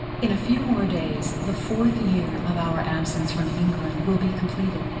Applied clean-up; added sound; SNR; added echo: none; Engine / Aircraft; 5 dB; reverberation time 2.6 s.